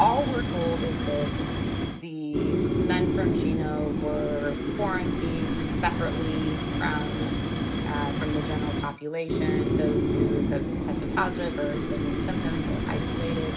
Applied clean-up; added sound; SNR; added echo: none; Fire; -4 dB; reverberation time 2.8 s.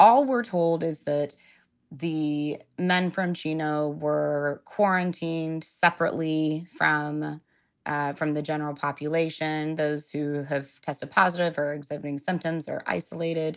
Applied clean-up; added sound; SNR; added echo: none; none; none; none.